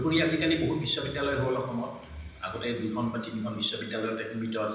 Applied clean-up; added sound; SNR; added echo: none; none; none; reverberation time 0.9 s.